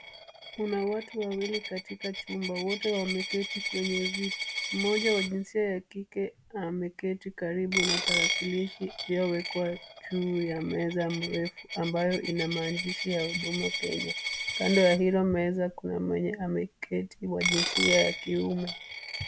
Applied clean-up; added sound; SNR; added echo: none; Coin (dropping); 4 dB; none.